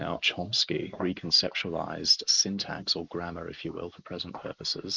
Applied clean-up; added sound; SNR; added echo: neural mask model Resemble Enhance denoiser.